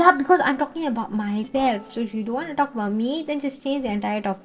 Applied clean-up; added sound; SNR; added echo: neural separator model SepFormer DNS4.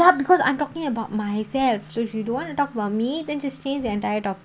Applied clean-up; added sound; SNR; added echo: none; none; none; none.